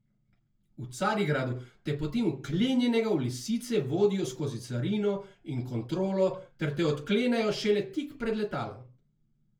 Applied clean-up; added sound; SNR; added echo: none; none; none; reverberation time 0.3 s.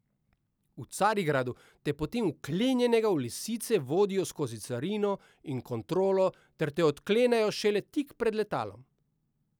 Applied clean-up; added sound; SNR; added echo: none; none; none; none.